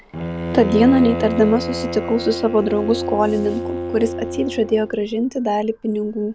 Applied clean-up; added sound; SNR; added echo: none; Bowed string instrument; 7 dB; none.